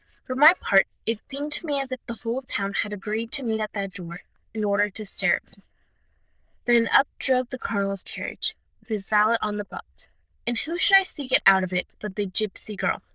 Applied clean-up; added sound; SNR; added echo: neural diffusion model UNIVERSE++.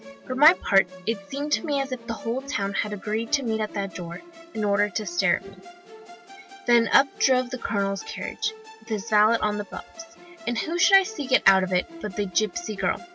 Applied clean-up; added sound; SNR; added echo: none; Musical instrument; 17 dB; none.